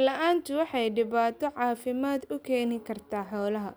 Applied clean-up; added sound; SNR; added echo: none; none; none; none.